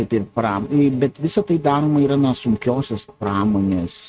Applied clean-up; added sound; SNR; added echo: neural mask model RNNoise.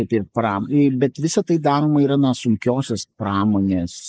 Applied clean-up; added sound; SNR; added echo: neural mask model Resemble Enhance denoiser.